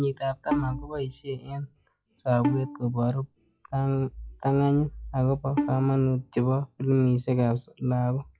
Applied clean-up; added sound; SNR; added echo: classical method log-MMSE.